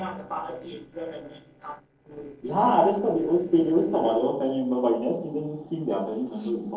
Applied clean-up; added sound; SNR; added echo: neural separator model SepFormer DNS4.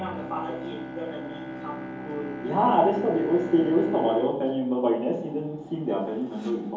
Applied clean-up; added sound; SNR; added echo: none; Bowed string instrument; 12 dB; reverberation time 0.7 s.